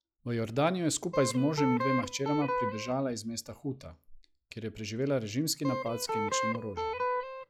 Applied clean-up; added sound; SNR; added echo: classical method log-MMSE.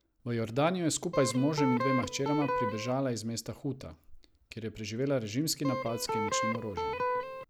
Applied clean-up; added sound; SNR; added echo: none; Electric guitar; 1 dB; none.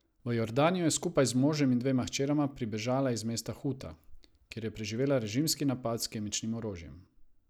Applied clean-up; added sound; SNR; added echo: none; none; none; none.